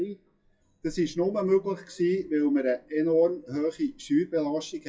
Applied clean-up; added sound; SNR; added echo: classical method WPE with log-MMSE.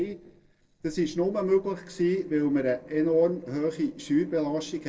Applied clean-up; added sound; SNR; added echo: neural separator model SepFormer DNS4.